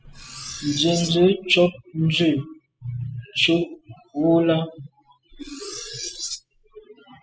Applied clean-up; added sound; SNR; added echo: classical method spectral subtraction.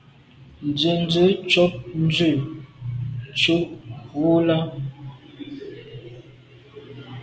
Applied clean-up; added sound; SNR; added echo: none; none; none; none.